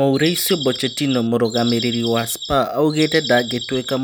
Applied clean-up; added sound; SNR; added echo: none; Bird vocalization, bird call, bird song; 10 dB; none.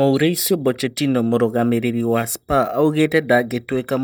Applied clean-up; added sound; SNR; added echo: neural mask model DeepFilterNet 3.